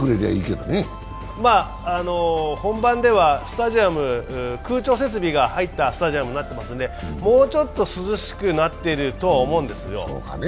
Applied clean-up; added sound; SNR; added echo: none; none; none; none.